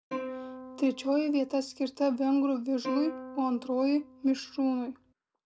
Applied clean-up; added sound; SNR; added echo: none; Plucked string instrument; 13 dB; none.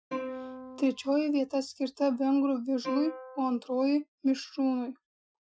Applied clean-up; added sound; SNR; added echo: classical method Wiener filter.